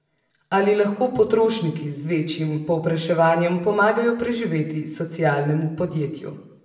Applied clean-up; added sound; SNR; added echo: none; none; none; reverberation time 0.7 s.